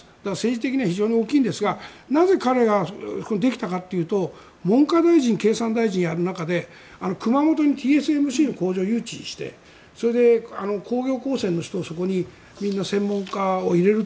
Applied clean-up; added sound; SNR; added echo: none; none; none; none.